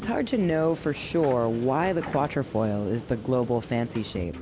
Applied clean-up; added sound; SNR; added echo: none; Subway, metro, underground; 14 dB; none.